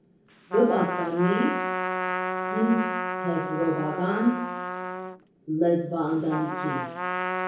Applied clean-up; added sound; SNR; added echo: none; Trumpet; 4 dB; reverberation time 0.6 s.